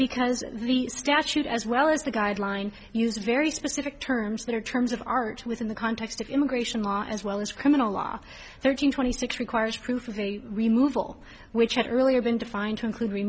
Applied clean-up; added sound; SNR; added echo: none; none; none; none.